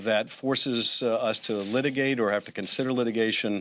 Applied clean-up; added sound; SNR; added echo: none; none; none; none.